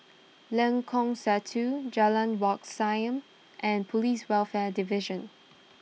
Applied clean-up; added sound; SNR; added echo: none; none; none; none.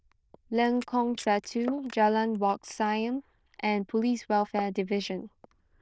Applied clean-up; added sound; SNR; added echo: neural diffusion model UNIVERSE++.